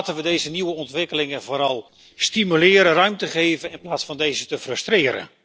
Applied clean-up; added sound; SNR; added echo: neural separator model SepFormer DNS4.